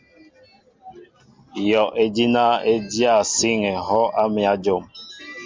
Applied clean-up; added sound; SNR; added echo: none; none; none; none.